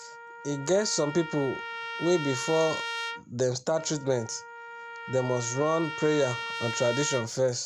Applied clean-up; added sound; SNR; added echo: none; Trumpet; 9 dB; none.